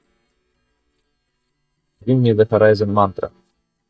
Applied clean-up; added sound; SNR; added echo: neural mask model DeepFilterNet 3.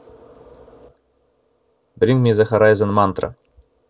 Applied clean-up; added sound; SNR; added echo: none; none; none; none.